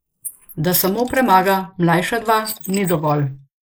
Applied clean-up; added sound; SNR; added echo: neural mask model Resemble Enhance denoiser.